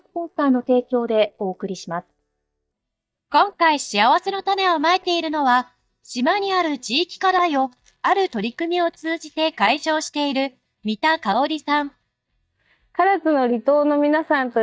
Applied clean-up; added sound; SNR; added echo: neural mask model DeepFilterNet 3.